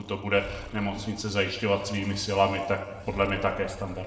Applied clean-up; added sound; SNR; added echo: none; Breathing; 17 dB; reverberation time 1.5 s.